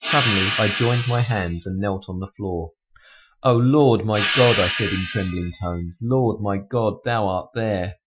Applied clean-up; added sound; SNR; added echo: classical method Wiener filter.